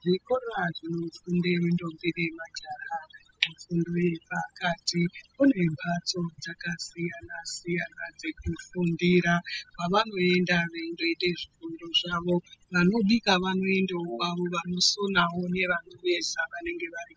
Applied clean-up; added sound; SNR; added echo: classical method spectral subtraction.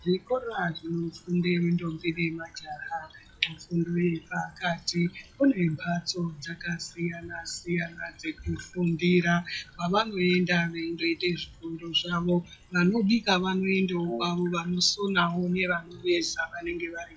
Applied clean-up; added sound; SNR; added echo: classical method log-MMSE.